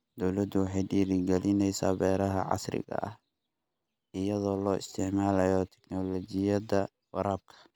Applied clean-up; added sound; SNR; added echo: none; none; none; none.